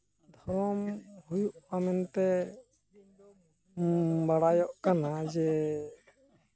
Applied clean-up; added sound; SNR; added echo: none; none; none; none.